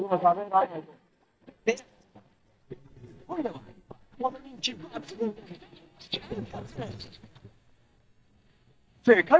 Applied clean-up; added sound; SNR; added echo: neural mask model DeepFilterNet 3.